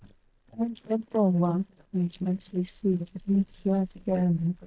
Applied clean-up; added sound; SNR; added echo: neural mask model DeepFilterNet 3.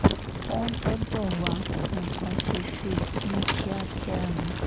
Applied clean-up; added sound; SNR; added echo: none; Fire; -4 dB; none.